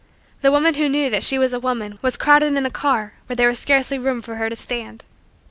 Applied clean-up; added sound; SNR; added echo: none; none; none; none.